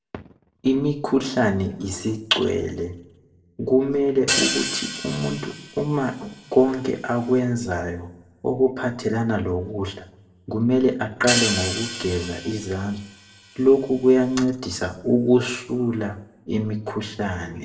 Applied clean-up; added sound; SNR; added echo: none; Hi-hat; 6 dB; reverberation time 0.5 s.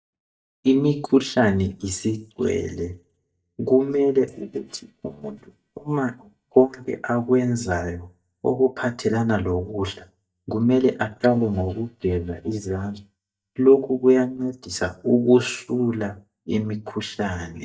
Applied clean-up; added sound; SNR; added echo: neural mask model DeepFilterNet 3.